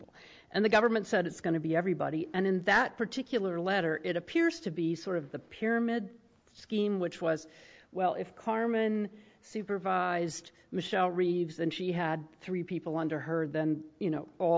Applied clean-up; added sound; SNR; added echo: none; none; none; none.